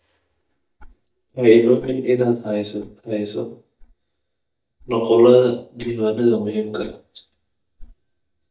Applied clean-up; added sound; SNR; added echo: neural mask model DeepFilterNet 3.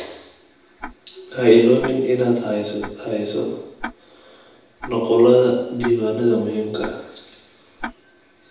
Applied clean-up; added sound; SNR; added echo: none; Tick-tock; 18 dB; reverberation time 0.8 s.